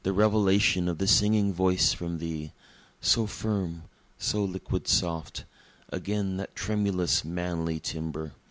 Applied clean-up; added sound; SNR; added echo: none; none; none; none.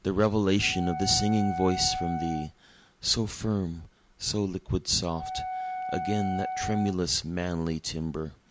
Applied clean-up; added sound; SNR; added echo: none; Wind instrument, woodwind instrument; 6 dB; none.